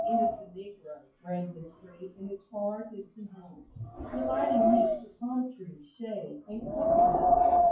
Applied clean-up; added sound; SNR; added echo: classical method WPE with log-MMSE.